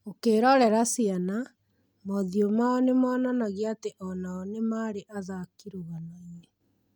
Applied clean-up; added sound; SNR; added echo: none; none; none; none.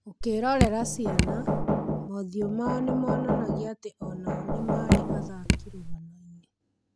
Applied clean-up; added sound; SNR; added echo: none; Knock + Drip; -5 dB; none.